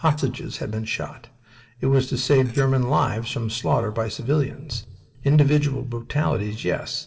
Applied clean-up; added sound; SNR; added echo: neural separator model SepFormer DNS4.